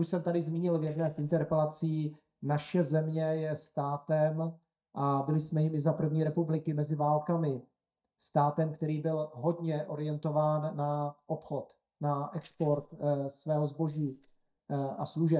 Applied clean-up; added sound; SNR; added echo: neural mask model DeepFilterNet 3.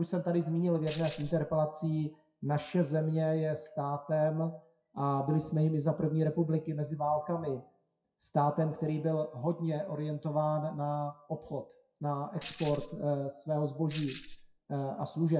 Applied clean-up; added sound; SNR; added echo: classical method WPE with log-MMSE.